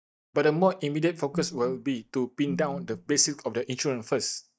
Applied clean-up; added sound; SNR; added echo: neural mask model DeepFilterNet 3.